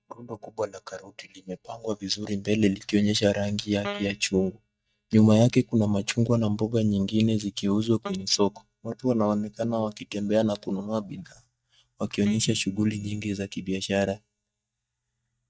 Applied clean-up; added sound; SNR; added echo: neural mask model DeepFilterNet 3.